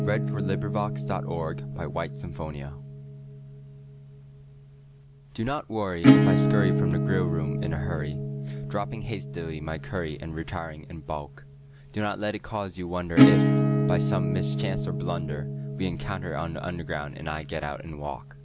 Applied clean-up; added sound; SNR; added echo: none; Acoustic guitar / Strum; -5 dB; none.